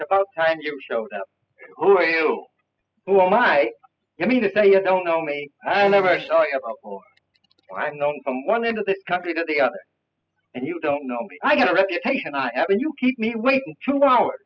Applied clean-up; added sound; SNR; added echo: classical method spectral subtraction.